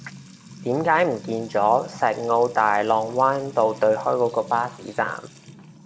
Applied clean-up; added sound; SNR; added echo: none; Trickle, dribble / Water tap, faucet / Music; 20 dB; none.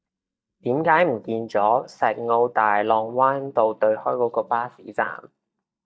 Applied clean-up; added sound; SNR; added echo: neural mask model DeepFilterNet 3.